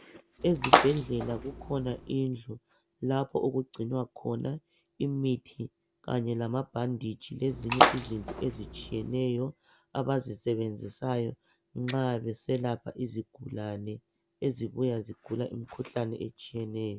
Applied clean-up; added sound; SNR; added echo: none; Splash, splatter; -3 dB; none.